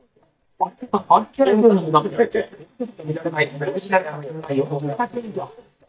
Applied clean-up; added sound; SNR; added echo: neural mask model DeepFilterNet 3.